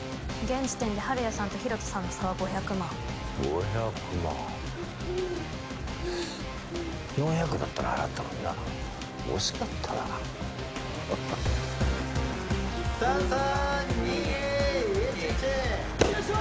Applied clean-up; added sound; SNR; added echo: none; Bird; 10 dB; none.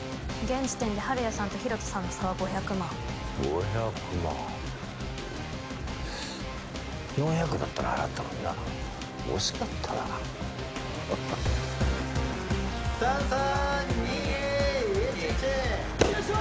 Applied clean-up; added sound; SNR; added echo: none; none; none; none.